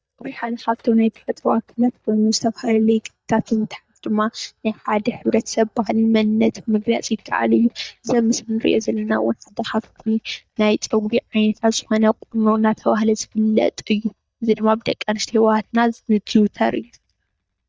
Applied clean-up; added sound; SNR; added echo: neural mask model DeepFilterNet 3.